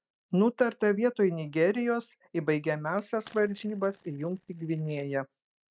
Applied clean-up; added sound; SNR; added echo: neural mask model DeepFilterNet 3.